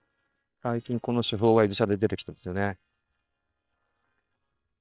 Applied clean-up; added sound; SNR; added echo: neural separator model SepFormer WHAM!.